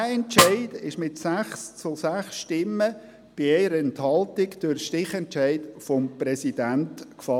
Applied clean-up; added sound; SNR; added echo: none; Snare drum; 0 dB; none.